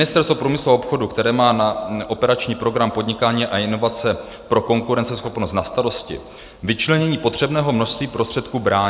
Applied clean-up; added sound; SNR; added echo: none; none; none; none.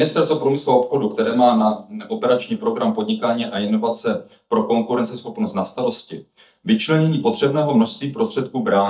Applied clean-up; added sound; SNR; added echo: neural mask model DeepFilterNet 3.